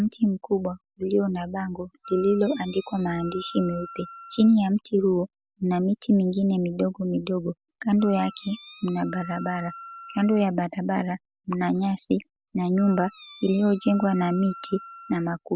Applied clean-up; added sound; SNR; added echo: none; Wind instrument, woodwind instrument; 18 dB; none.